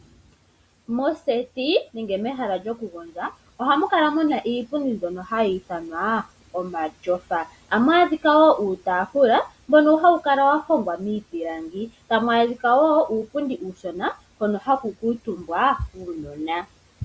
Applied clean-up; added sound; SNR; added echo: none; none; none; none.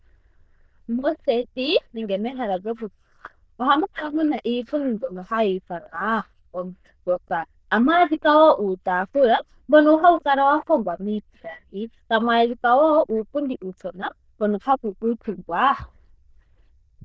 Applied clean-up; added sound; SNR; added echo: neural diffusion model UNIVERSE++.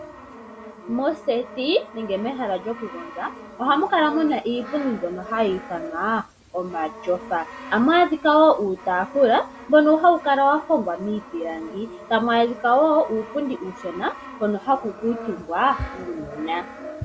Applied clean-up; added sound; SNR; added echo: none; Brass instrument; 16 dB; none.